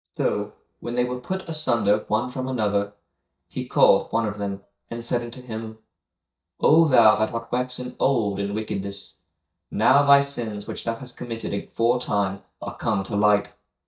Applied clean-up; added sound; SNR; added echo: neural mask model DeepFilterNet 3.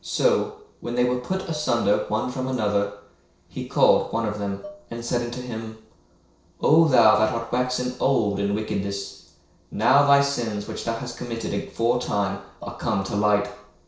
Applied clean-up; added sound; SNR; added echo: neural separator model SepFormer DNS4.